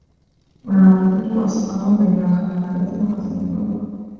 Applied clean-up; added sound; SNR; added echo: neural separator model SepFormer DNS4.